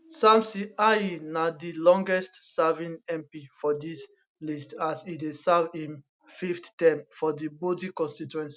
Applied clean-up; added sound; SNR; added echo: none; none; none; none.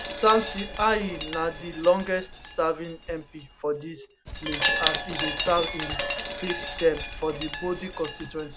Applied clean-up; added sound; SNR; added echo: none; Wind chime; 5 dB; none.